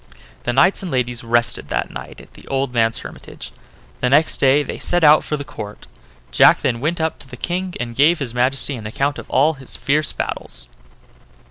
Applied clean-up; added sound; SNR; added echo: none; none; none; none.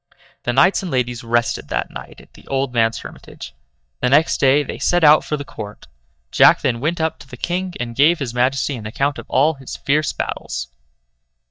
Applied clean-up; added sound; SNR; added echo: neural mask model DeepFilterNet 3.